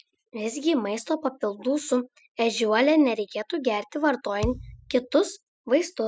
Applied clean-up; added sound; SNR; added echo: classical method spectral subtraction.